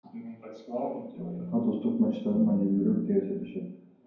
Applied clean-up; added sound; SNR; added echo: none; Telephone; 11 dB; reverberation time 0.9 s.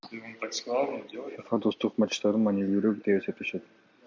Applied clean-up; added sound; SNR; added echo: none; none; none; none.